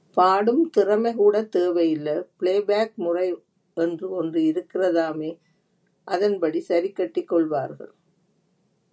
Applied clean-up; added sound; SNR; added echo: none; none; none; none.